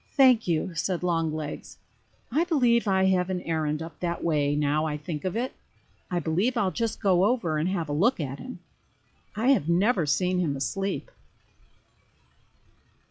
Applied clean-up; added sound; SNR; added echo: classical method log-MMSE.